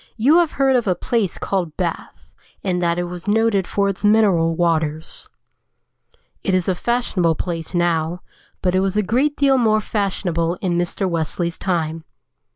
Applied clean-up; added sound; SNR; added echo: none; none; none; none.